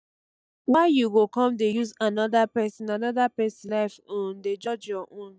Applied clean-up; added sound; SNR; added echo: neural mask model DeepFilterNet 3.